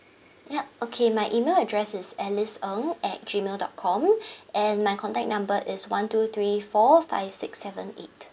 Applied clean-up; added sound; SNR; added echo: none; none; none; none.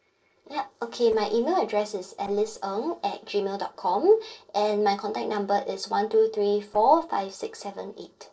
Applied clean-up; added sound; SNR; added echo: neural separator model SepFormer DNS4.